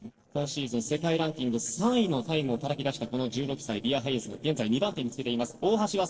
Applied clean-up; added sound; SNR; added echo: neural separator model SepFormer DNS4.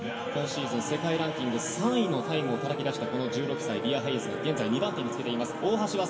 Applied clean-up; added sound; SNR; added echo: none; Wind instrument, woodwind instrument; 9 dB; reverberation time 2.0 s.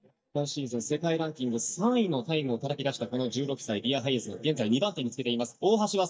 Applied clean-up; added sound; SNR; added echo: neural mask model DeepFilterNet 3.